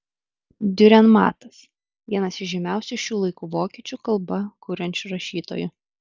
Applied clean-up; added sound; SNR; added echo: none; none; none; none.